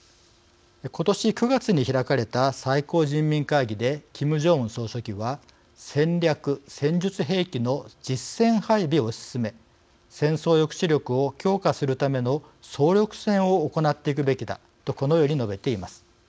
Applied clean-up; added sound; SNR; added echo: none; none; none; none.